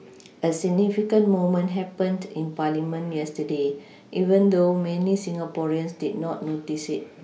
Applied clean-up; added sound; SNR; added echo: none; none; none; none.